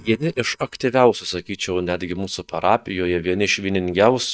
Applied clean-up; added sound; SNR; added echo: neural mask model DeepFilterNet 3.